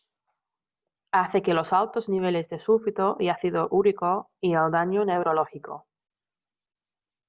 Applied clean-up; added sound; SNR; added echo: none; none; none; none.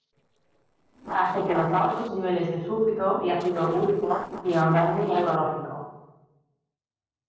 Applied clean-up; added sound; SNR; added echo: neural separator model SepFormer DNS4.